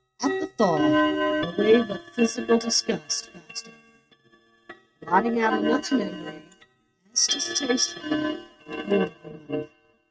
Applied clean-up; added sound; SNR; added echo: neural mask model RNNoise.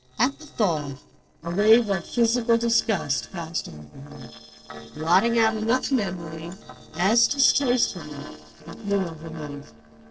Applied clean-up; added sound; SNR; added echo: neural separator model SepFormer DNS4.